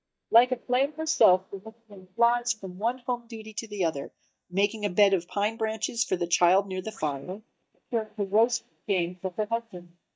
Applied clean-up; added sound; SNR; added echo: neural mask model DeepFilterNet 3.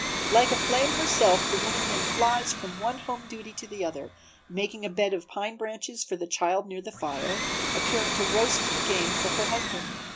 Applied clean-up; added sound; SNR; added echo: none; Domestic sounds, home sounds; 2 dB; none.